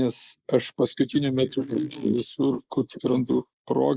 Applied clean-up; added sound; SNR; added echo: neural mask model Resemble Enhance denoiser.